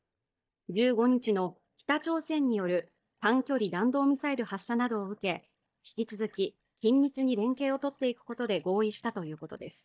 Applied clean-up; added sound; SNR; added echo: neural mask model DeepFilterNet 3.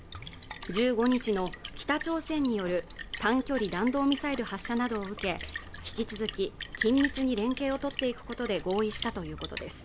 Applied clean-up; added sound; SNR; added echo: none; Splash, splatter; 10 dB; none.